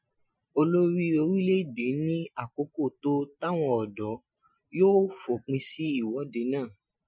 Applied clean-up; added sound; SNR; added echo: classical method Wiener filter.